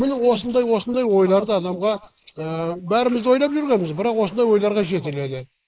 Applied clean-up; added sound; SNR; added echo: neural mask model Resemble Enhance denoiser.